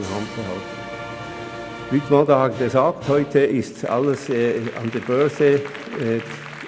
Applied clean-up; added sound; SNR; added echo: none; Applause; 14 dB; none.